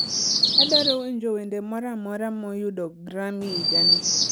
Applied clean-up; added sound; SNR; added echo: none; Chirp, tweet; -4 dB; none.